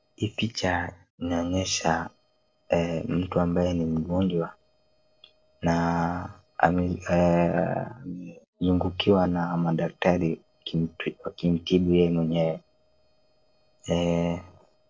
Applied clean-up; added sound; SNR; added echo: neural separator model SepFormer DNS4.